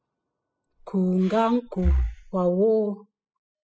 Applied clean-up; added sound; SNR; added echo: classical method spectral subtraction.